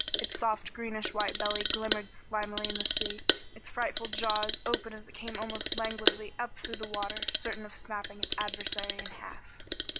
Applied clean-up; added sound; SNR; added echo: none; Clock; -1 dB; none.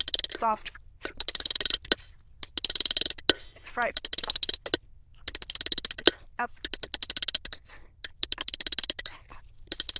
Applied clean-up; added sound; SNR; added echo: neural diffusion model UNIVERSE++.